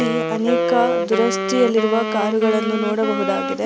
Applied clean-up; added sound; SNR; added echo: none; Wind instrument, woodwind instrument; 2 dB; none.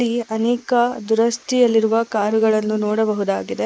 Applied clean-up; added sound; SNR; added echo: neural mask model Resemble Enhance denoiser.